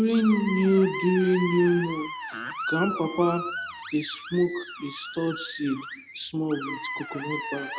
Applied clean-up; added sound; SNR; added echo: none; Screech; 9 dB; none.